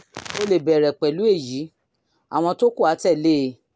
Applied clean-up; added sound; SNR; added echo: none; none; none; none.